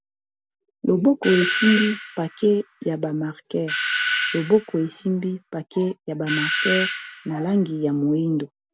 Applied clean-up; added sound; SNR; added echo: none; Doorbell; 2 dB; none.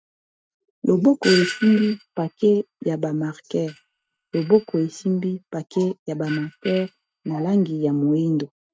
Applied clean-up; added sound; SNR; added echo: neural mask model RNNoise.